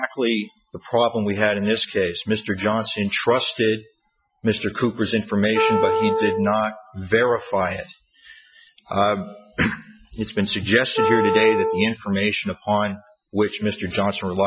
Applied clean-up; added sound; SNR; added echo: classical method Wiener filter.